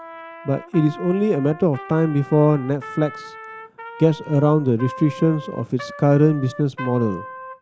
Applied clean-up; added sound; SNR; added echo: none; Trumpet; 16 dB; none.